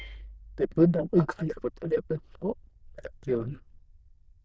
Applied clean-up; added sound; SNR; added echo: neural diffusion model UNIVERSE++.